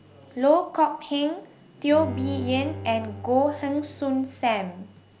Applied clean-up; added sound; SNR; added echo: none; Bowed string instrument; 13 dB; none.